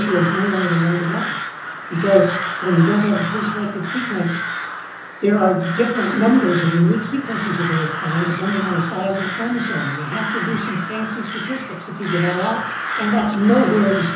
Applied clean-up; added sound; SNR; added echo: none; Crow; 6 dB; reverberation time 0.7 s.